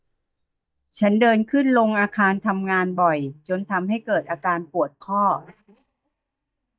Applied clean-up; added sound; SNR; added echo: neural mask model DeepFilterNet 3.